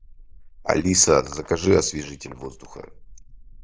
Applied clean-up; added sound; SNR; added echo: neural mask model Resemble Enhance denoiser.